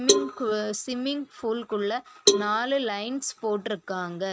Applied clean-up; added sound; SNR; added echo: neural mask model RNNoise.